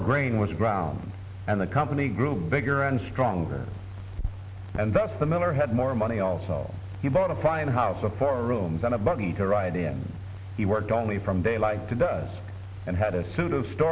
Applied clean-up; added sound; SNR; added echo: none; none; none; none.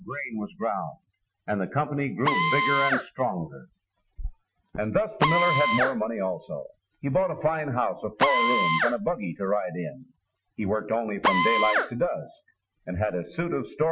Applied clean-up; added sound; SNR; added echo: classical method Wiener filter.